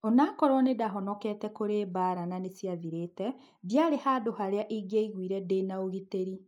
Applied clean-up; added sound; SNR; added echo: neural mask model Resemble Enhance denoiser.